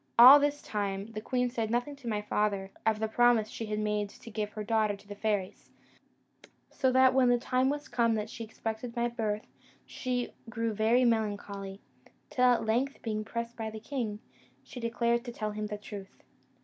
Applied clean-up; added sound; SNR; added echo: none; none; none; none.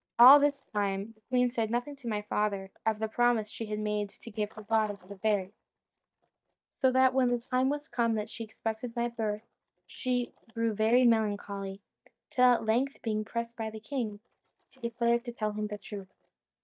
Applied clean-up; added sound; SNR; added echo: neural mask model DeepFilterNet 3.